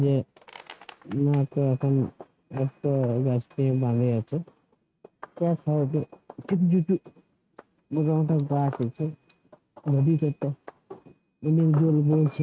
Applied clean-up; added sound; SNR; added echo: neural mask model RNNoise.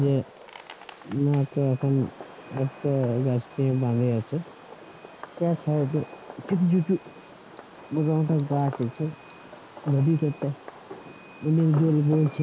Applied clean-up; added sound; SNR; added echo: none; Fireworks; 17 dB; none.